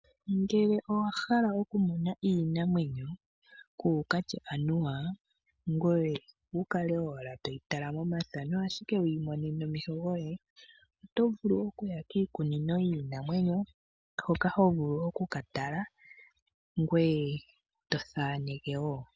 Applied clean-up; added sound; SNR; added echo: none; none; none; none.